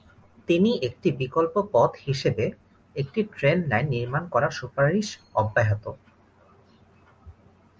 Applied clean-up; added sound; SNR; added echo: none; none; none; none.